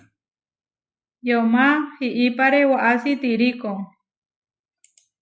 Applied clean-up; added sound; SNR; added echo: none; none; none; none.